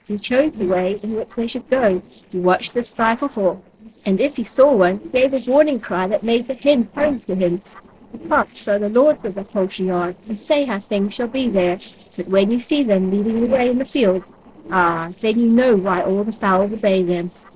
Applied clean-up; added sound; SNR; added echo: neural separator model SepFormer DNS4.